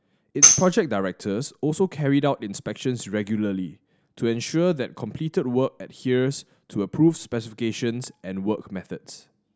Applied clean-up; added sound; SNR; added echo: none; Tambourine; -4 dB; none.